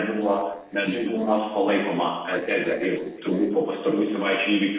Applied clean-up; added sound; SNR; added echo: neural separator model SepFormer DNS4.